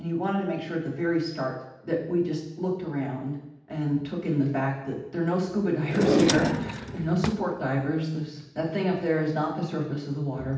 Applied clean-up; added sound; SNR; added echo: none; Drawer open or close; 0 dB; reverberation time 0.8 s.